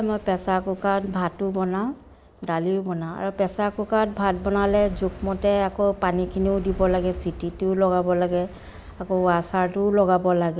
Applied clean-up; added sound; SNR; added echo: none; Fire; 17 dB; none.